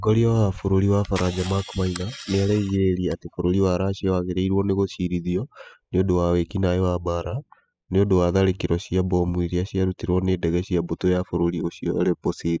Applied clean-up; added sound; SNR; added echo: classical method spectral subtraction.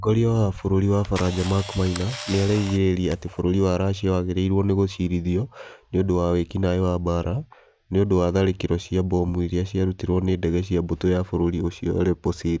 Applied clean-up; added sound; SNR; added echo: none; Camera; 11 dB; none.